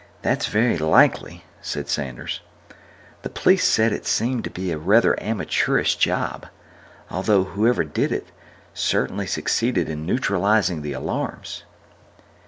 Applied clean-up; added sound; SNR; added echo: none; none; none; none.